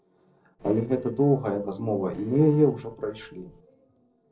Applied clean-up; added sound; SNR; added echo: neural separator model SepFormer DNS4.